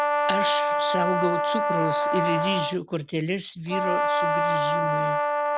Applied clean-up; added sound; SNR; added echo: none; Brass instrument; -5 dB; none.